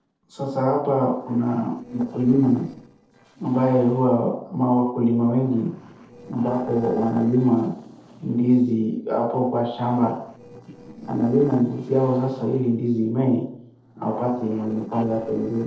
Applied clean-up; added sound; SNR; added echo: neural separator model SepFormer DNS4.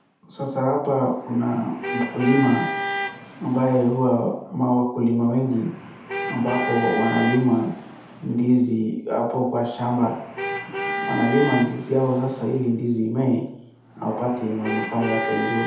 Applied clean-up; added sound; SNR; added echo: none; Traffic noise, roadway noise / Vehicle horn, car horn, honking; 9 dB; reverberation time 0.8 s.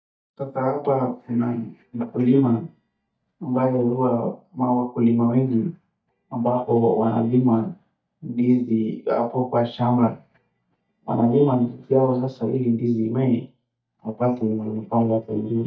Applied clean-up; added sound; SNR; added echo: neural mask model DeepFilterNet 3.